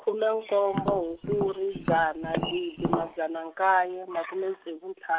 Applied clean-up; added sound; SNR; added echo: none; Tap; 5 dB; none.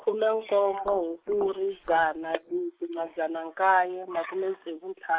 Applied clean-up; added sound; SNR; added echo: neural mask model Resemble Enhance denoiser.